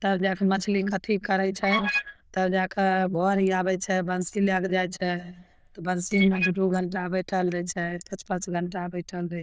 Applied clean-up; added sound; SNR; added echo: neural diffusion model UNIVERSE++.